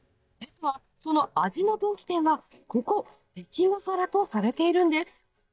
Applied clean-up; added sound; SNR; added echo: neural mask model DeepFilterNet 3.